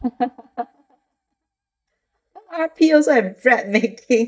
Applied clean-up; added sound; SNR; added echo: neural mask model DeepFilterNet 3.